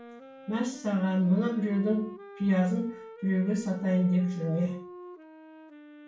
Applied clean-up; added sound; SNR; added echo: none; Wind instrument, woodwind instrument; 18 dB; reverberation time 0.3 s.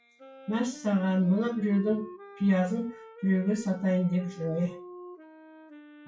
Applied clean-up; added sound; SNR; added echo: classical method WPE with log-MMSE.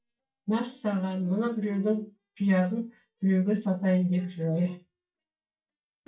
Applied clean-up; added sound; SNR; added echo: neural mask model DeepFilterNet 3.